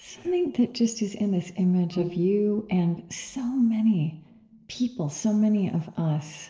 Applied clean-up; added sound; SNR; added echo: neural separator model SepFormer DNS4.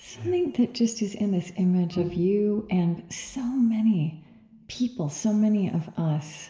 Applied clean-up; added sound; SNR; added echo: none; Bowed string instrument; 12 dB; reverberation time 2.1 s.